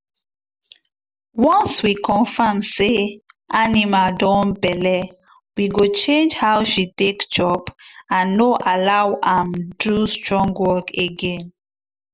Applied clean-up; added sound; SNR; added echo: none; none; none; none.